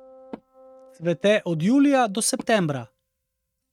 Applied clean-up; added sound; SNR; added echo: neural mask model RNNoise.